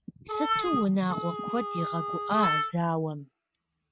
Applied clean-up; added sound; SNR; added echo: none; Harmonica; 0 dB; none.